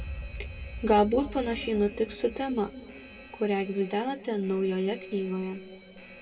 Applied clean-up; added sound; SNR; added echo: none; Alarm; 14 dB; reverberation time 1.8 s.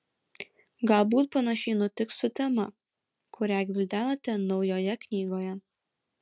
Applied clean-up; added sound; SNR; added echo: none; none; none; none.